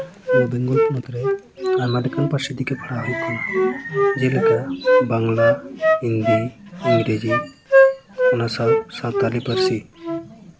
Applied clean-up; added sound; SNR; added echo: none; Wind instrument, woodwind instrument; -3 dB; none.